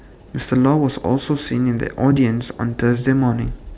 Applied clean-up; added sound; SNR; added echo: none; none; none; none.